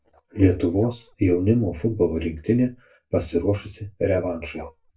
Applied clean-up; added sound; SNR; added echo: neural mask model DeepFilterNet 3.